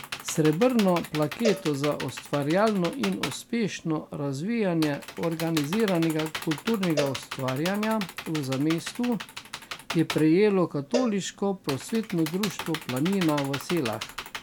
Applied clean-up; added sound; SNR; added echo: none; Cowbell + Computer keyboard; 10 dB; none.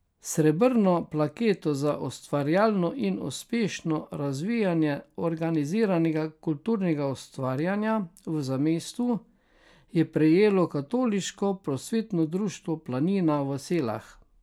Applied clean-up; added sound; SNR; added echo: none; none; none; none.